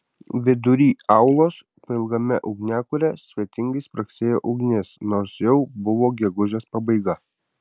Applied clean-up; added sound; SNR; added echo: none; none; none; none.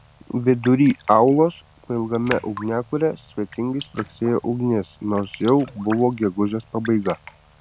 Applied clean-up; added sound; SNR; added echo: none; Raindrop; 18 dB; none.